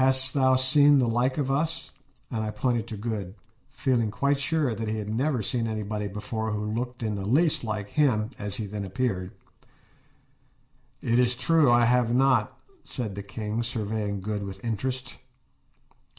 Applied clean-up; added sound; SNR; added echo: none; none; none; reverberation time 0.4 s.